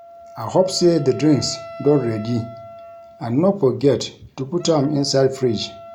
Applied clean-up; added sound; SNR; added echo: none; Wind instrument, woodwind instrument; 18 dB; none.